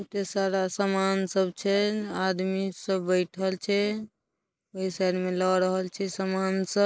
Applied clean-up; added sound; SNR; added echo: neural mask model Resemble Enhance denoiser.